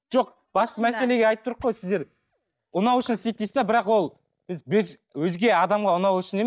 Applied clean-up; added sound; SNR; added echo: neural mask model DeepFilterNet 3.